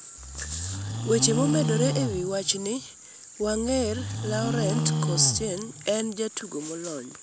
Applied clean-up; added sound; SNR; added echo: none; Livestock, farm animals, working animals; 3 dB; none.